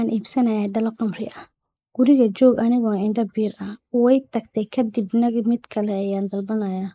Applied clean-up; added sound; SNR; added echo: neural mask model Resemble Enhance denoiser.